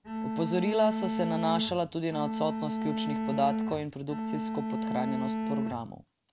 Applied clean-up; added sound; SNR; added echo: none; Bowed string instrument; 1 dB; none.